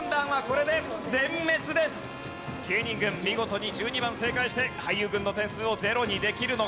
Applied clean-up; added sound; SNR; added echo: none; Trumpet; 18 dB; none.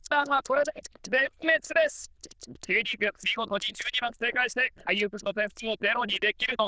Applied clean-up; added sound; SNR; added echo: neural diffusion model UNIVERSE++.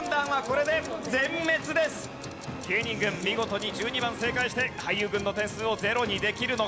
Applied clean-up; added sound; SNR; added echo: none; none; none; none.